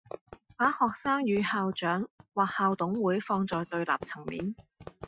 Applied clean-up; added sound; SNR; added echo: classical method Wiener filter.